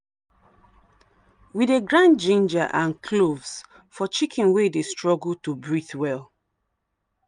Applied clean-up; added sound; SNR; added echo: none; none; none; none.